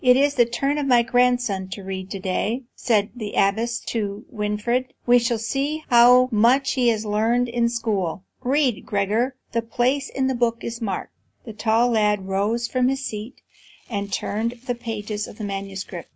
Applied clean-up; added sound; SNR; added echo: none; none; none; none.